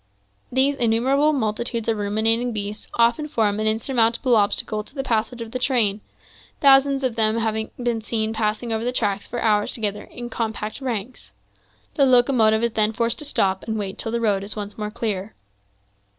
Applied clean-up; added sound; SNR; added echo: none; none; none; none.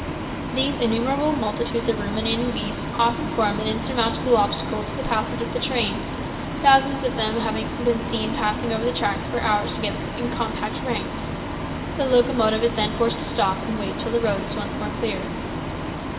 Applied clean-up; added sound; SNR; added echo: none; Bus; 4 dB; reverberation time 1.9 s.